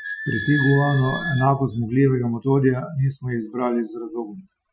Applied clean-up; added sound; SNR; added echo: classical method Wiener filter.